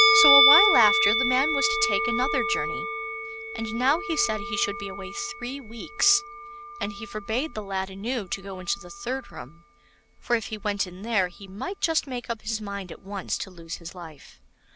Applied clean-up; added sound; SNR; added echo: none; Musical instrument; -1 dB; none.